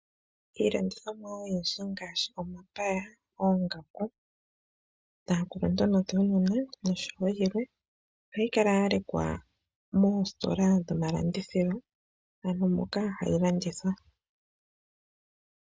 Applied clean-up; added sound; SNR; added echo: none; none; none; none.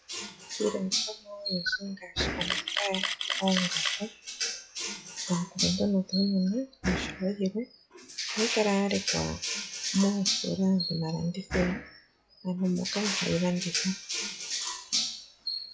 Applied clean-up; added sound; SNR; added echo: classical method log-MMSE.